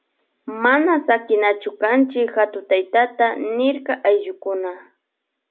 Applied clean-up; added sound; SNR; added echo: none; none; none; none.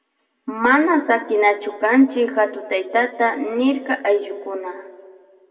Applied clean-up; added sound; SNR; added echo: none; none; none; reverberation time 1.4 s.